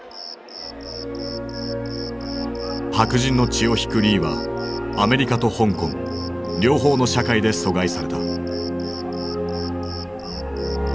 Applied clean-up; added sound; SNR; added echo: none; Cricket; 15 dB; none.